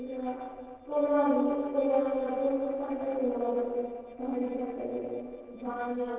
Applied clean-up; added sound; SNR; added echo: neural separator model SepFormer DNS4.